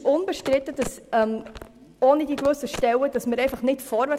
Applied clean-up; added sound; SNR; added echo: none; Telephone; 16 dB; none.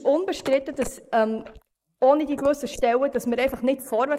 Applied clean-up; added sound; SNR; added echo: neural mask model Resemble Enhance denoiser.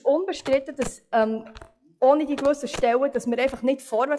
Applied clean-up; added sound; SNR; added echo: classical method log-MMSE.